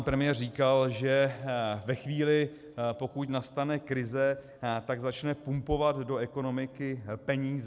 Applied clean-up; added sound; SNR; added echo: none; none; none; none.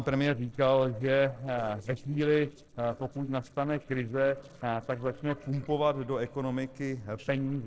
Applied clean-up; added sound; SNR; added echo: neural separator model SepFormer DNS4.